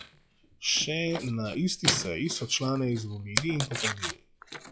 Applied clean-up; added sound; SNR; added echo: classical method log-MMSE.